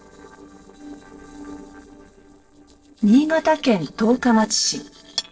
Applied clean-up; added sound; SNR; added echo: neural separator model SepFormer DNS4.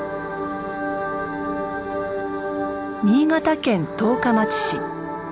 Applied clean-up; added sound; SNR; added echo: none; none; none; none.